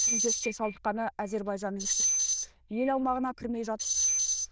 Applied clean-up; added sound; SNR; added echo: neural diffusion model UNIVERSE++.